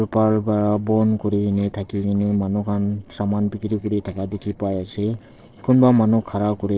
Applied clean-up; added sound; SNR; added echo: neural separator model SepFormer DNS4.